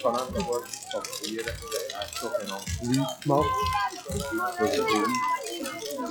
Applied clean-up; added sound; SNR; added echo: classical method log-MMSE.